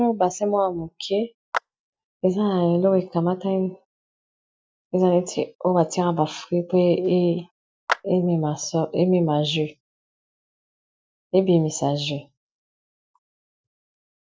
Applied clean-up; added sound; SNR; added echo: neural mask model DeepFilterNet 3.